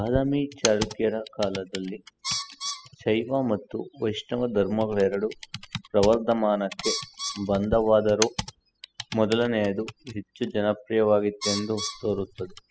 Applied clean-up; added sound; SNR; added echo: classical method spectral subtraction.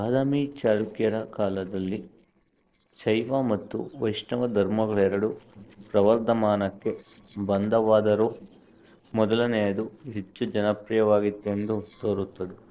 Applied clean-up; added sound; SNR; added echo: neural separator model SepFormer DNS4.